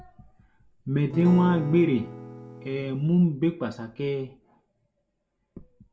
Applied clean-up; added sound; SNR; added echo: none; Acoustic guitar / Strum; 11 dB; reverberation time 0.2 s.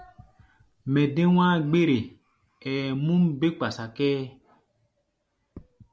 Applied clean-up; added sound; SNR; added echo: none; none; none; none.